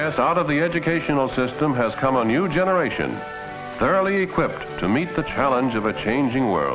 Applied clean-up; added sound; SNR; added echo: none; none; none; none.